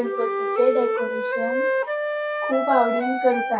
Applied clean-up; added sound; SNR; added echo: classical method WPE with log-MMSE.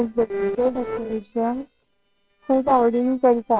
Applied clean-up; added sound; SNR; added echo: neural separator model SepFormer WHAMR!.